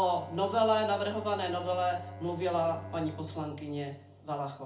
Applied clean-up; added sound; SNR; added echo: none; Bowed string instrument; 15 dB; reverberation time 0.4 s.